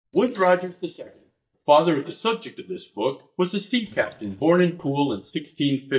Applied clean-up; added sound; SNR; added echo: neural mask model DeepFilterNet 3.